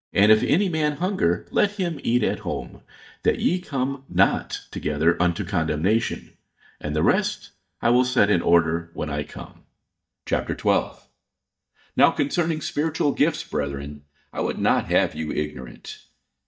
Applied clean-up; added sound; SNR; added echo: neural mask model DeepFilterNet 3.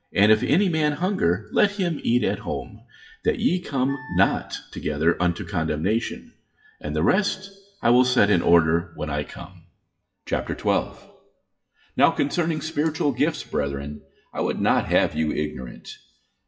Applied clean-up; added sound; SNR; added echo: classical method WPE with log-MMSE.